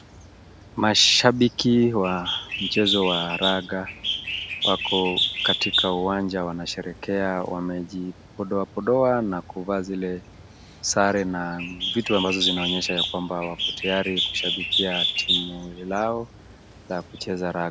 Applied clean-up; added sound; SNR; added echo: none; Bird; 5 dB; none.